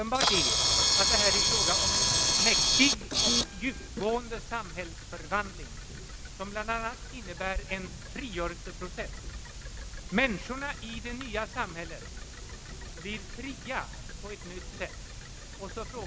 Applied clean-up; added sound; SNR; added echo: none; Camera; -4 dB; none.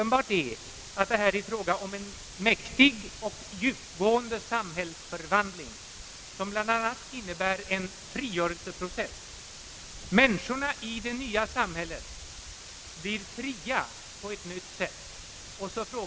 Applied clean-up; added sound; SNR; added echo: none; none; none; none.